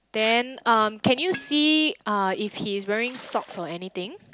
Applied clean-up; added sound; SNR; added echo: none; Liquid; 19 dB; none.